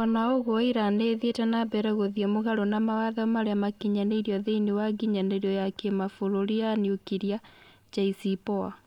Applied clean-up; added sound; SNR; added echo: neural mask model Resemble Enhance denoiser.